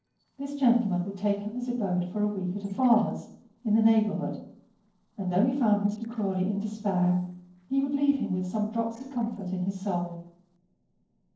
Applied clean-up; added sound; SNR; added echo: neural separator model SepFormer DNS4.